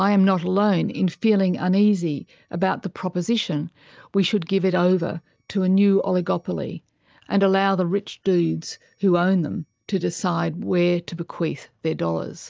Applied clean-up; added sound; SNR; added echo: neural mask model DeepFilterNet 3.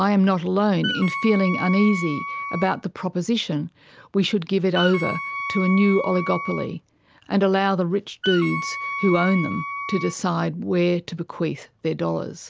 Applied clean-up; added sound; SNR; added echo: none; Wind instrument, woodwind instrument; 8 dB; none.